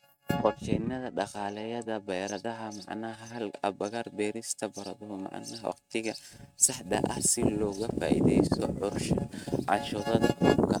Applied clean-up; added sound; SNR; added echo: neural mask model RNNoise.